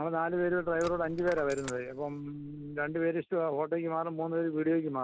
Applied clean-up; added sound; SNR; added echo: none; Coin (dropping); 18 dB; none.